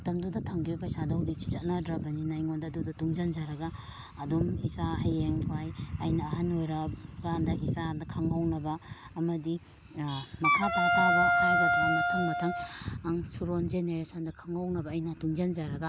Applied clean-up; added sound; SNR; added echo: none; Wind instrument, woodwind instrument; -4 dB; none.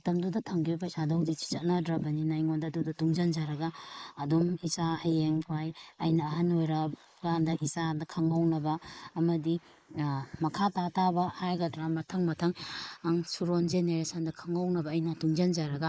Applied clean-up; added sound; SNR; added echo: neural mask model Resemble Enhance denoiser.